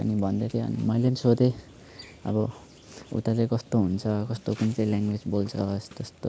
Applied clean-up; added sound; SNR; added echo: none; none; none; none.